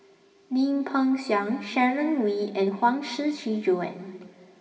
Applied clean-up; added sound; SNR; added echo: none; none; none; reverberation time 2.1 s.